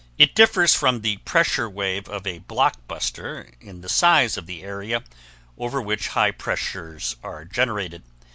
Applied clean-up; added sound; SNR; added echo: none; none; none; none.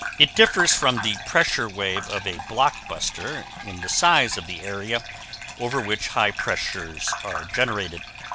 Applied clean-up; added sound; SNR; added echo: none; Bathtub (filling or washing) / Gurgling; 10 dB; none.